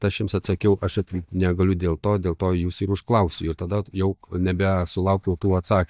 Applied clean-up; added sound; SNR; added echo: neural mask model DeepFilterNet 3.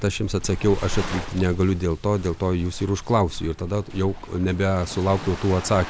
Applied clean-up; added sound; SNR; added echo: none; Waves, surf; 11 dB; none.